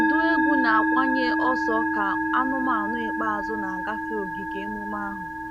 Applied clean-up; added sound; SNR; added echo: none; Musical instrument; -3 dB; none.